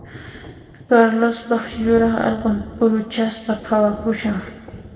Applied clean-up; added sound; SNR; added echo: none; Thunder; 18 dB; reverberation time 2.2 s.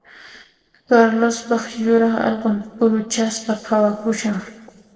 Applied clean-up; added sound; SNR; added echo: neural separator model SepFormer DNS4.